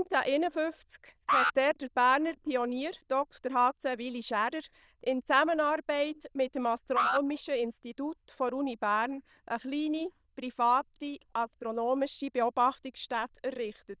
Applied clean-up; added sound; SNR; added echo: neural diffusion model UNIVERSE++.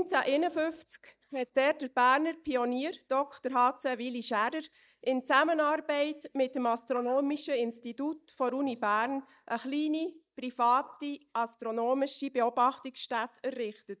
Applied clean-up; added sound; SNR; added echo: neural mask model DeepFilterNet 3.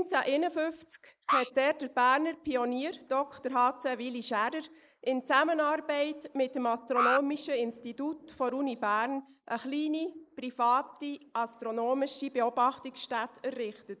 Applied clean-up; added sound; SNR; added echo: neural mask model Resemble Enhance denoiser.